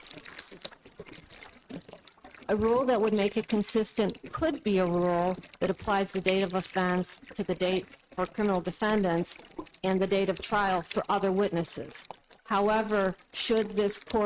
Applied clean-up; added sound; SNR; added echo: neural mask model RNNoise.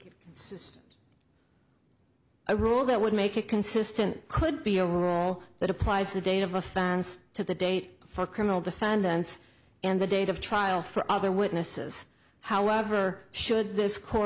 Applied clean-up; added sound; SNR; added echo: none; none; none; none.